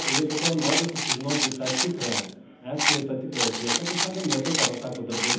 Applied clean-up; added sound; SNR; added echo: none; Rattle; -1 dB; reverberation time 0.8 s.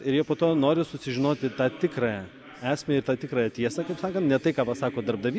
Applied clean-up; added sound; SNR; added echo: none; none; none; none.